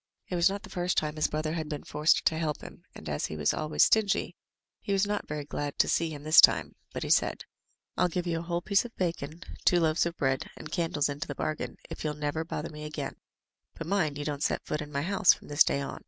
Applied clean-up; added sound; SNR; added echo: none; none; none; none.